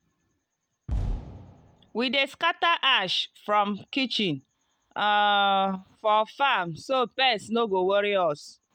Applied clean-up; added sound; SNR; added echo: none; Fireworks; 10 dB; none.